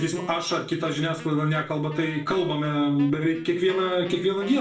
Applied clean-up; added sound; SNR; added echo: none; Wind instrument, woodwind instrument; 18 dB; reverberation time 0.4 s.